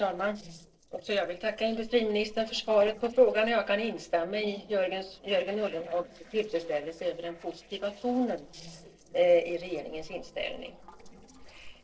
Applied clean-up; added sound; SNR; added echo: neural separator model SepFormer DNS4.